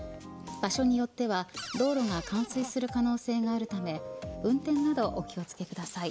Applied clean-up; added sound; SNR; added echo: none; Cupboard open or close; 11 dB; none.